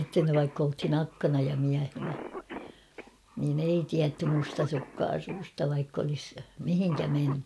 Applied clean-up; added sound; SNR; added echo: none; Cough; 15 dB; none.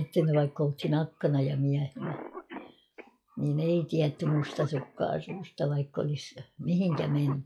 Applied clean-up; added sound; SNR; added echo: classical method log-MMSE.